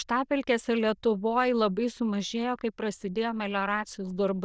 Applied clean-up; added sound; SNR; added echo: neural diffusion model UNIVERSE++.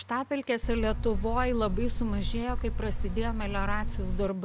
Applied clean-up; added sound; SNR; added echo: none; Buzz; -1 dB; none.